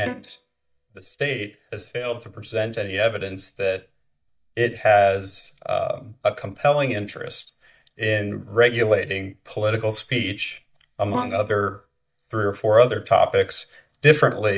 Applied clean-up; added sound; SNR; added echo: neural mask model DeepFilterNet 3.